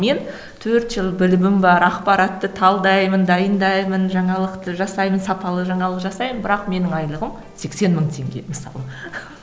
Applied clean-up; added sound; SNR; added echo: none; none; none; none.